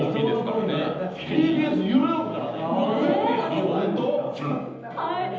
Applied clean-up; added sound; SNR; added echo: none; none; none; reverberation time 0.9 s.